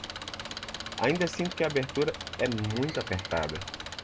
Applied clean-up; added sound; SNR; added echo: none; Engine; 8 dB; none.